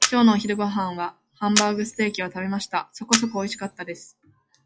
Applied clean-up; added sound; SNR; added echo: classical method log-MMSE.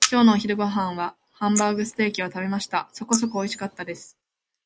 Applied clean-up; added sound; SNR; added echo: neural mask model Resemble Enhance denoiser.